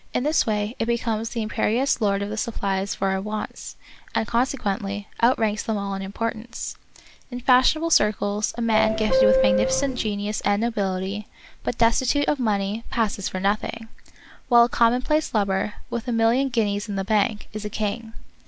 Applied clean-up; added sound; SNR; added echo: none; Subway, metro, underground / Doorbell; -2 dB; none.